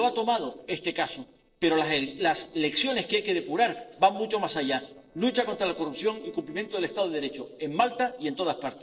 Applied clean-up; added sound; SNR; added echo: neural separator model SepFormer DNS4.